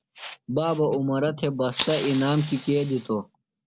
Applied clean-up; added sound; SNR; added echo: none; Fire; 9 dB; none.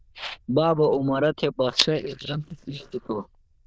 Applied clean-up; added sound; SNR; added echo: neural diffusion model UNIVERSE++.